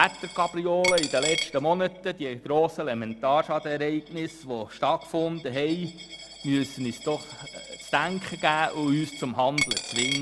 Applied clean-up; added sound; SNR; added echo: none; Coin (dropping); 9 dB; none.